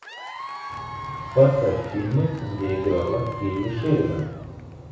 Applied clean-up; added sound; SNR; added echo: none; Applause / Crowd / Cheering; 13 dB; reverberation time 1.0 s.